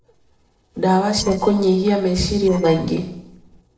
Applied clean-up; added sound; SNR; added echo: neural separator model SepFormer DNS4.